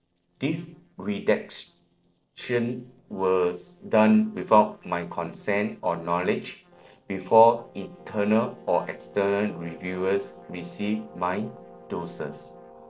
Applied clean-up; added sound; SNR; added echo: neural separator model SepFormer DNS4.